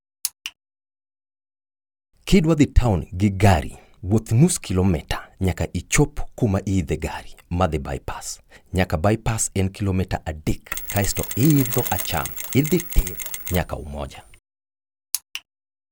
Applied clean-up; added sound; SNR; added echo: none; Mechanisms; 8 dB; none.